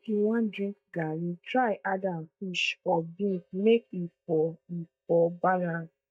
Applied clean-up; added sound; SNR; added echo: neural mask model DeepFilterNet 3.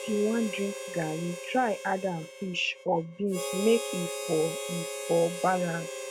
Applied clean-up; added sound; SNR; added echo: none; Harmonica; 8 dB; none.